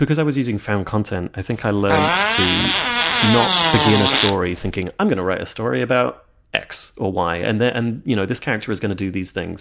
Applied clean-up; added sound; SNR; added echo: none; Fart; -1 dB; none.